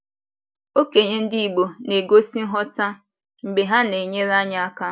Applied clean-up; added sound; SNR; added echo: none; none; none; none.